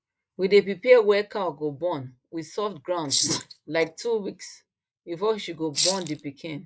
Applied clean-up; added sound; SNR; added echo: neural mask model Resemble Enhance denoiser.